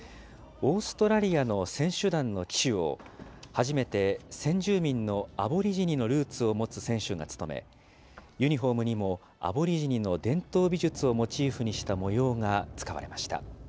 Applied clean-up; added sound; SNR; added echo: none; Sliding door; 19 dB; none.